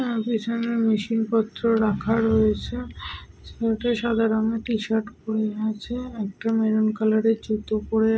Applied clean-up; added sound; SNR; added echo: none; none; none; none.